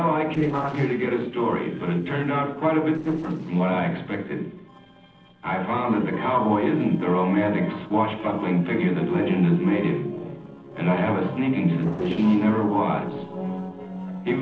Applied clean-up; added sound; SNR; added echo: neural separator model SepFormer DNS4.